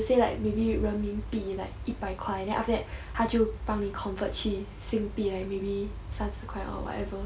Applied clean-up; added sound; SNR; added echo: none; none; none; none.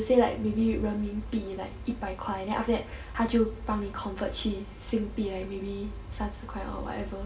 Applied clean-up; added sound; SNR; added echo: none; none; none; reverberation time 1.3 s.